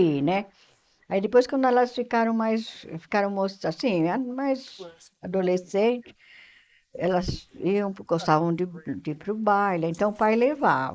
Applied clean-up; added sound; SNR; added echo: neural mask model Resemble Enhance denoiser.